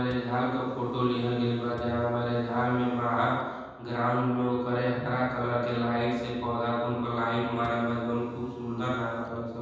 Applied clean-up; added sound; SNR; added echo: none; Printer; 17 dB; reverberation time 1.2 s.